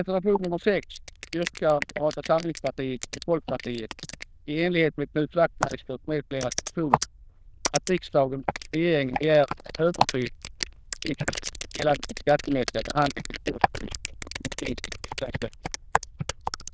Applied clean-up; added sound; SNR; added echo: neural diffusion model UNIVERSE++.